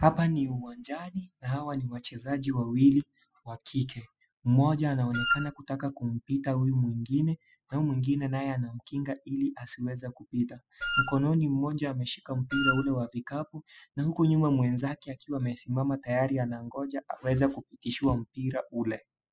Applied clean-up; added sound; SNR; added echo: classical method spectral subtraction.